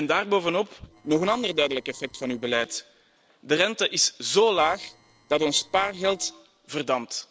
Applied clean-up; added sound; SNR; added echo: neural separator model SepFormer DNS4.